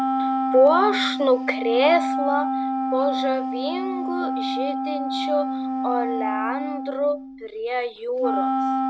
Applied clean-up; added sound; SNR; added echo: none; Wind instrument, woodwind instrument; 1 dB; none.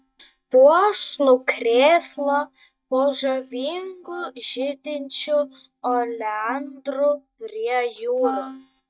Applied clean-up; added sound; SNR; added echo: neural mask model DeepFilterNet 3.